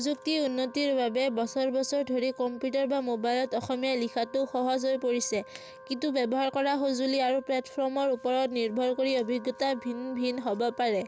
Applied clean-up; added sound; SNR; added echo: none; Wind instrument, woodwind instrument; 20 dB; none.